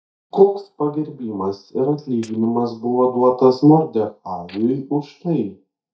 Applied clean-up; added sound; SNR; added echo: neural mask model DeepFilterNet 3.